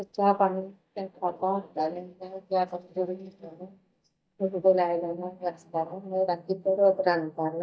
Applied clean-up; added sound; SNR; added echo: neural mask model DeepFilterNet 3.